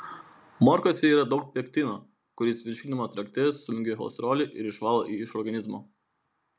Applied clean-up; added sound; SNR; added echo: none; none; none; none.